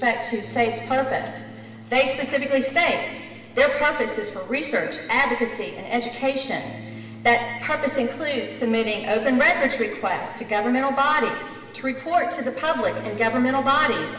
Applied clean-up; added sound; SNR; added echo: none; Bass guitar; 20 dB; reverberation time 2.4 s.